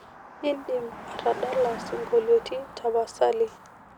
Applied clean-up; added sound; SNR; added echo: none; Car passing by; 14 dB; none.